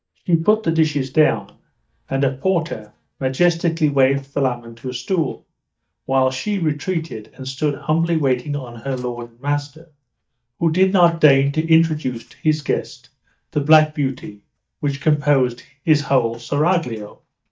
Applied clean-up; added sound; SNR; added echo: neural mask model DeepFilterNet 3.